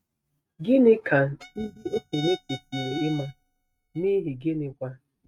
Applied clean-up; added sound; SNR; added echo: neural mask model RNNoise.